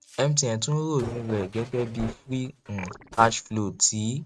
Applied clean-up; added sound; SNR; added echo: neural mask model RNNoise.